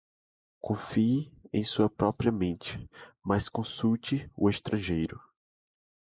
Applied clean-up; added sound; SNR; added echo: neural mask model Resemble Enhance denoiser.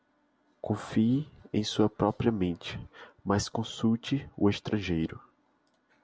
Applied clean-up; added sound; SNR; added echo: none; none; none; none.